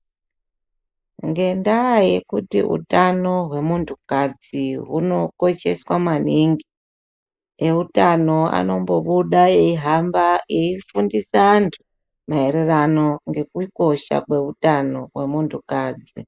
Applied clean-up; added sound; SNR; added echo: neural mask model Resemble Enhance denoiser.